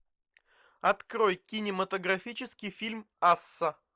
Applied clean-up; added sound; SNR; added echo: neural mask model Resemble Enhance denoiser.